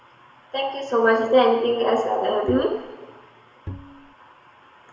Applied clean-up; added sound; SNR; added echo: none; Bowed string instrument; 13 dB; reverberation time 1.3 s.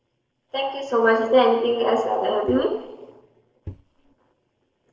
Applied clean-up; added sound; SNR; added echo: neural separator model SepFormer DNS4.